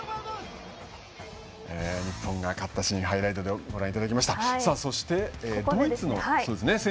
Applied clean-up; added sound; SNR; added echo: none; none; none; none.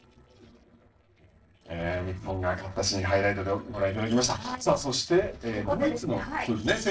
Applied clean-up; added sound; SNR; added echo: neural separator model SepFormer DNS4.